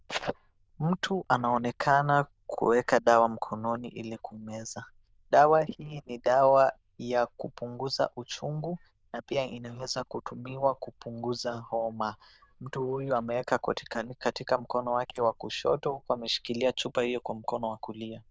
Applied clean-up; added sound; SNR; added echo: neural diffusion model UNIVERSE++.